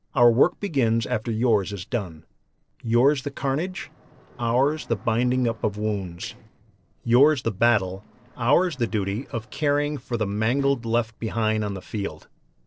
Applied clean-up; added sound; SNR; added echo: neural separator model SepFormer DNS4.